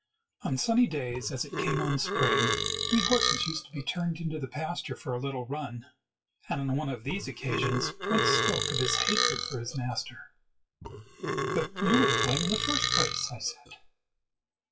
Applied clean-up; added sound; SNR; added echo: classical method WPE with log-MMSE.